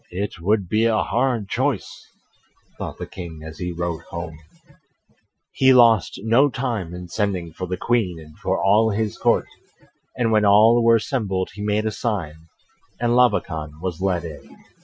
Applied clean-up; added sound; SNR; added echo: classical method Wiener filter.